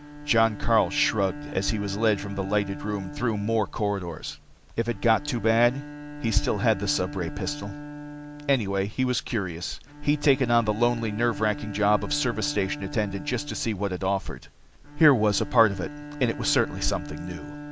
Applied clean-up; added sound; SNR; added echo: none; Bowed string instrument; 13 dB; none.